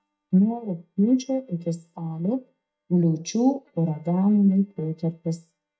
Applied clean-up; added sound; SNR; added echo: neural mask model DeepFilterNet 3.